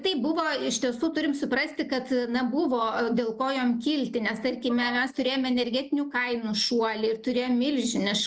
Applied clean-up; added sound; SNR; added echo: none; none; none; none.